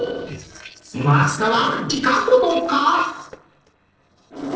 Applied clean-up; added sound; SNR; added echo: neural separator model SepFormer DNS4.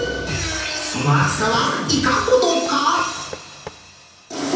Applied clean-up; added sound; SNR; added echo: none; Knock; 20 dB; reverberation time 0.9 s.